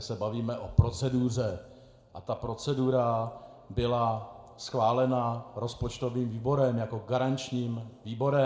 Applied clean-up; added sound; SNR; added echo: none; none; none; reverberation time 0.7 s.